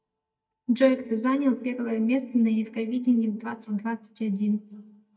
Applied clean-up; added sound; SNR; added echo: neural mask model DeepFilterNet 3.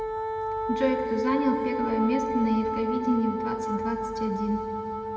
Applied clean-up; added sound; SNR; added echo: none; Wind instrument, woodwind instrument; 2 dB; reverberation time 2.9 s.